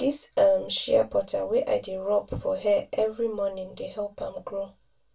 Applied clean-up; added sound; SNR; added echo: none; none; none; reverberation time 0.2 s.